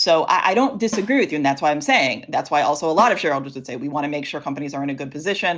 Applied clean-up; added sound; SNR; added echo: none; Snare drum; 17 dB; none.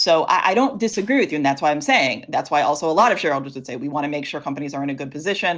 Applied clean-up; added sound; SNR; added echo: neural separator model SepFormer DNS4.